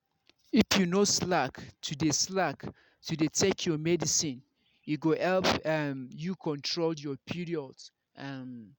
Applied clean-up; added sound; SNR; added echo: none; none; none; none.